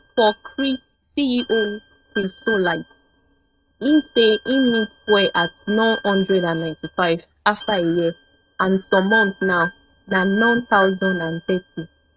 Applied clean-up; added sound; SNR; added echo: neural mask model RNNoise.